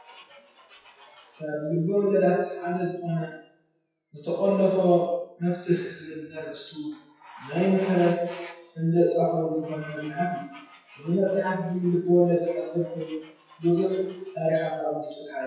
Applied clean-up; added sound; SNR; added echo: classical method WPE with log-MMSE.